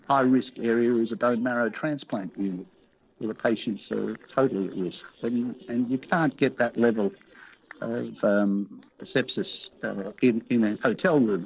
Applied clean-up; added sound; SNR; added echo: neural separator model SepFormer DNS4.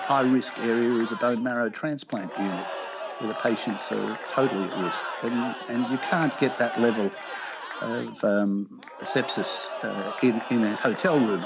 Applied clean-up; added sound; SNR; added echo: none; Crowd / Cheering; 8 dB; none.